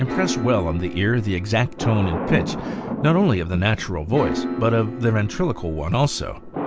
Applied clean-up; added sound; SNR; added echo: none; Thunder + Piano; 7 dB; none.